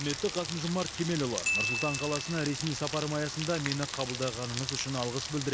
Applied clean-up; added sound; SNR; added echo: none; Rain + Glockenspiel; 3 dB; none.